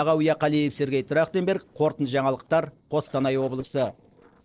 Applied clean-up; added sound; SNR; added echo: neural separator model SepFormer DNS4.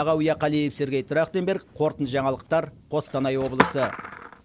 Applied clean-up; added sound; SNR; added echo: none; Skateboard; 8 dB; none.